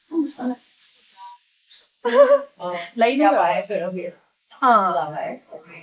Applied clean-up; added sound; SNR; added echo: neural mask model Resemble Enhance denoiser.